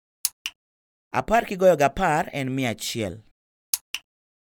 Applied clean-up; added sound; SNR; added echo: none; none; none; none.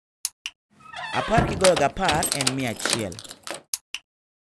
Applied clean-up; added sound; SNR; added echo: none; Squeak; 1 dB; none.